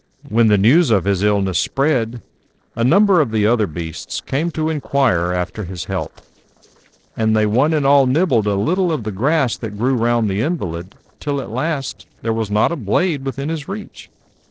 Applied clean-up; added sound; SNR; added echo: neural separator model SepFormer DNS4.